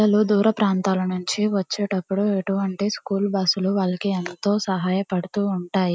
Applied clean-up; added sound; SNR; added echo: none; none; none; none.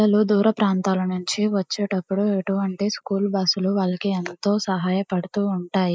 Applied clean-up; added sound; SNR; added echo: neural mask model Resemble Enhance denoiser.